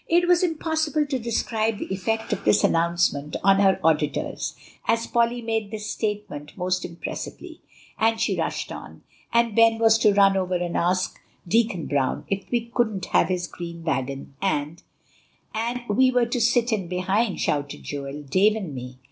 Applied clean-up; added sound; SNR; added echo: none; none; none; none.